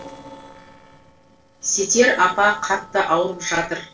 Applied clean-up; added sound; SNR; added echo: neural separator model SepFormer DNS4.